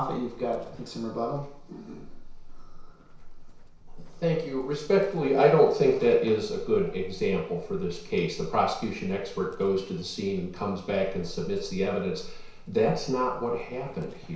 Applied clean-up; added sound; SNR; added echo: none; Livestock, farm animals, working animals; 14 dB; reverberation time 0.6 s.